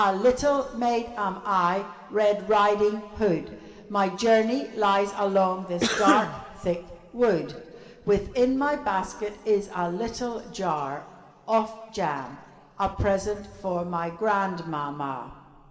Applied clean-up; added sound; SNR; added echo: none; Cough; 2 dB; reverberation time 2.1 s.